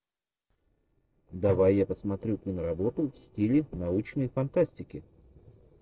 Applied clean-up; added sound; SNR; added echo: neural separator model SepFormer DNS4.